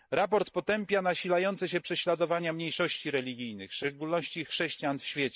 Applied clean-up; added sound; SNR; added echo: neural mask model Resemble Enhance denoiser.